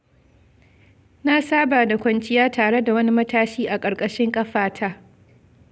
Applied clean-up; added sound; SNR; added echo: none; none; none; none.